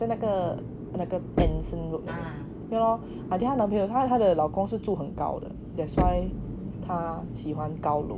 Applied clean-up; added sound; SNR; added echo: none; Knock; 5 dB; none.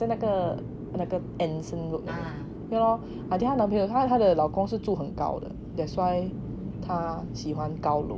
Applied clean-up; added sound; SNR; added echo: none; none; none; none.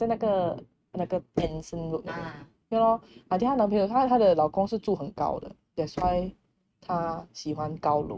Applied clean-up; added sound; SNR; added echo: neural mask model RNNoise.